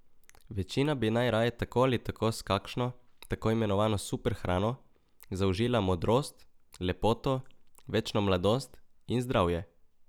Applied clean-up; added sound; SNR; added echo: none; none; none; none.